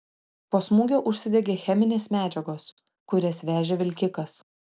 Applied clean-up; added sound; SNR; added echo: none; none; none; none.